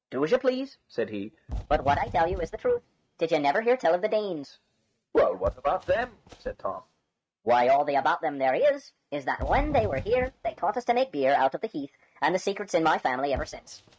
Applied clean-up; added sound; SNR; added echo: neural mask model RNNoise.